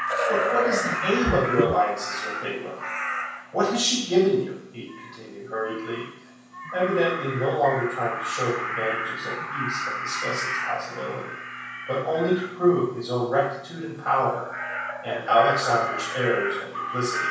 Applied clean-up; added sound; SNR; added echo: none; Crow; 5 dB; reverberation time 0.7 s.